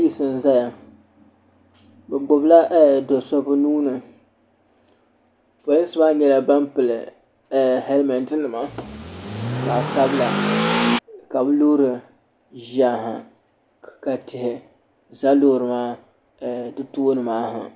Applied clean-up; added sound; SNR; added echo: none; Accelerating, revving, vroom / Car; 2 dB; none.